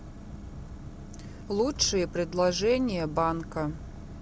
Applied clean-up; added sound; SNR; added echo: none; none; none; none.